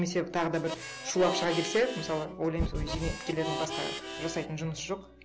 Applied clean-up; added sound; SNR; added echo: none; Harmonica; 7 dB; none.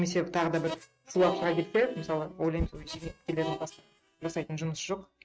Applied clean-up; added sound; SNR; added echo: neural mask model RNNoise.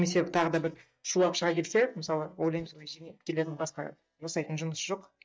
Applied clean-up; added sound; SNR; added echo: neural mask model DeepFilterNet 3.